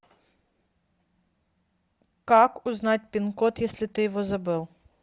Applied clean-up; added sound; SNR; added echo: none; none; none; none.